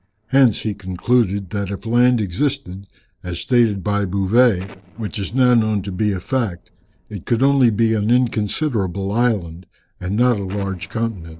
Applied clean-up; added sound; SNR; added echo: neural separator model SepFormer DNS4.